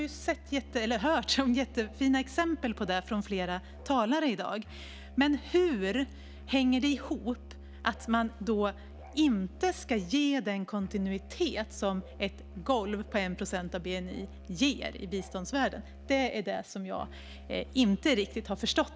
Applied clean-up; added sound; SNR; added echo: none; Musical instrument; 16 dB; none.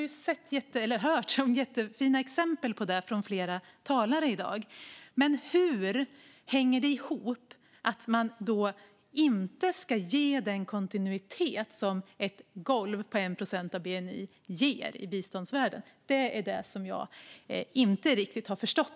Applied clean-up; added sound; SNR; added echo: none; none; none; none.